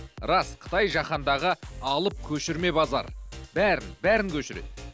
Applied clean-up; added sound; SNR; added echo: none; none; none; none.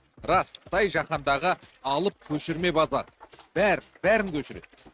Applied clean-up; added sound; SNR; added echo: neural mask model RNNoise.